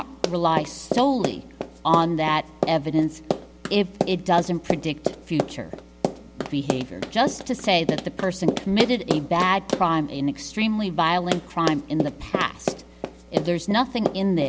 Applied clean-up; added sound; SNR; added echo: none; Run; 6 dB; none.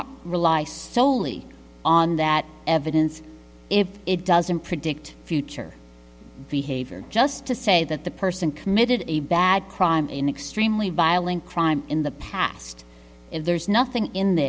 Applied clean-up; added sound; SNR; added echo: none; none; none; none.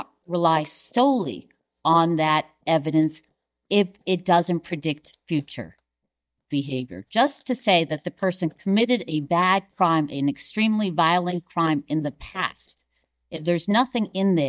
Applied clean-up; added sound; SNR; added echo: neural mask model DeepFilterNet 3.